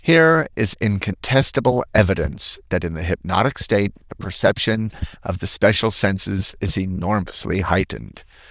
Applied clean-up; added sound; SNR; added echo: neural diffusion model UNIVERSE++.